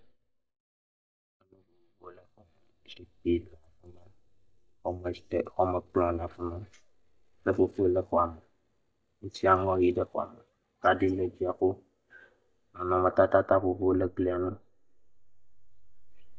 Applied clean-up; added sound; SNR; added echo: neural mask model DeepFilterNet 3.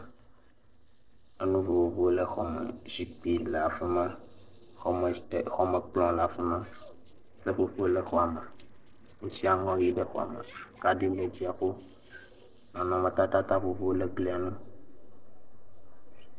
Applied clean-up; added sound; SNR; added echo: neural separator model SepFormer DNS4.